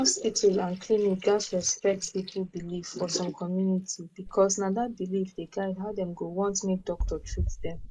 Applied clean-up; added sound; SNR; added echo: neural mask model Resemble Enhance denoiser.